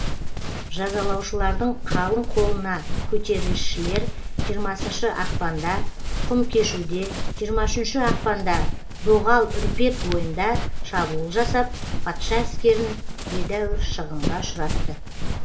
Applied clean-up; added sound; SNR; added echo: none; Run; -2 dB; reverberation time 0.3 s.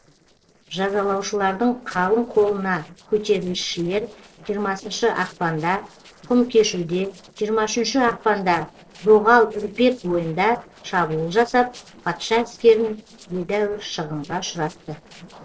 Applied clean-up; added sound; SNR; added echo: neural separator model SepFormer DNS4.